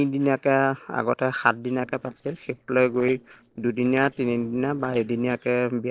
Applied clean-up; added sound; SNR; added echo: neural separator model SepFormer DNS4.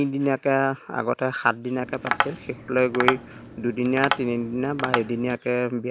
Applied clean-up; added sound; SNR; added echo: none; Tap; 4 dB; none.